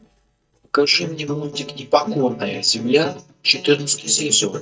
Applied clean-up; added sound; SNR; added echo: neural mask model DeepFilterNet 3.